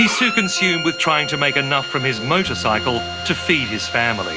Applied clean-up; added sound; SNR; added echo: none; Bowed string instrument; 8 dB; none.